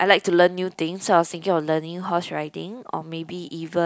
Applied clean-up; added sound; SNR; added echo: none; none; none; none.